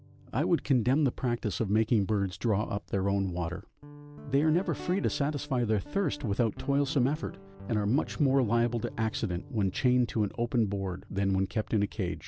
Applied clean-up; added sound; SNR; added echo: none; Guitar; 18 dB; none.